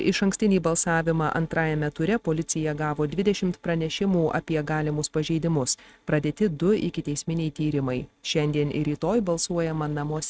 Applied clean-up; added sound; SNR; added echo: neural mask model RNNoise.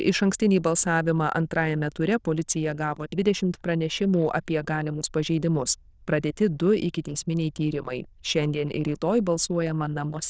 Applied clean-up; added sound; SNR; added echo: neural diffusion model UNIVERSE++.